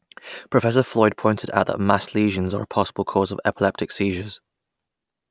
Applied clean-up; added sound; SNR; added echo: none; none; none; none.